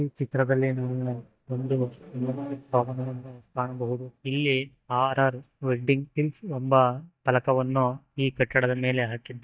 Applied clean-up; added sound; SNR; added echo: neural mask model DeepFilterNet 3.